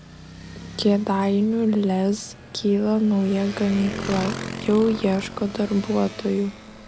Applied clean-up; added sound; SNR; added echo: none; Motorcycle; 13 dB; none.